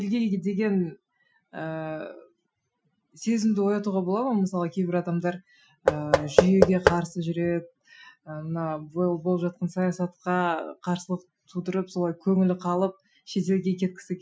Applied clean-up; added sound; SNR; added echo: classical method Wiener filter.